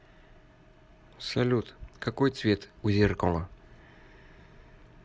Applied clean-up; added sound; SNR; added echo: none; none; none; none.